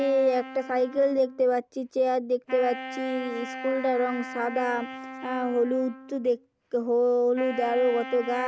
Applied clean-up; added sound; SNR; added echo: none; Wind instrument, woodwind instrument; 13 dB; none.